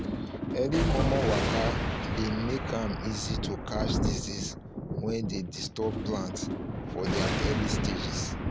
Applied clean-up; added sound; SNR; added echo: none; Thunder; -3 dB; none.